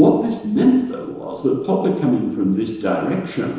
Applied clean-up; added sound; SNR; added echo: neural separator model SepFormer DNS4.